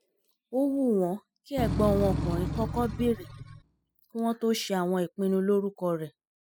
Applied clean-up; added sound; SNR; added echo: classical method spectral subtraction.